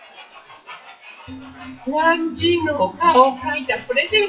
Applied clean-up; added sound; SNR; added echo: classical method WPE with log-MMSE.